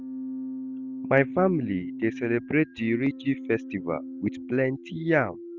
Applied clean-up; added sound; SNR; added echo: none; Keyboard (musical); 10 dB; none.